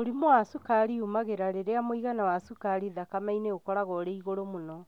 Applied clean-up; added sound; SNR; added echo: none; none; none; none.